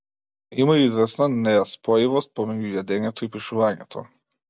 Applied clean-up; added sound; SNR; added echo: none; none; none; none.